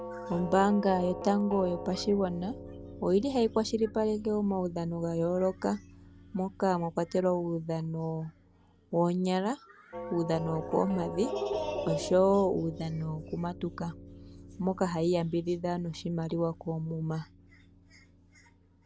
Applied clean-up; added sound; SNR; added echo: none; Doorbell; 13 dB; none.